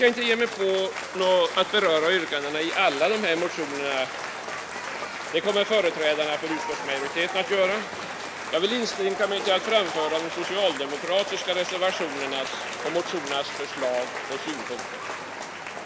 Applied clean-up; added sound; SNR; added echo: none; Applause / Cheering; 7 dB; none.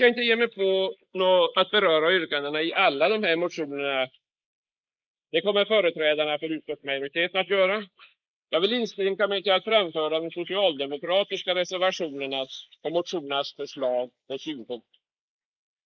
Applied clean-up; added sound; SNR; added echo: neural mask model Resemble Enhance denoiser.